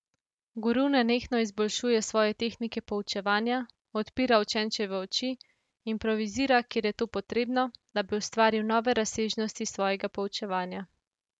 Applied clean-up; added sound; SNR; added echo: none; none; none; none.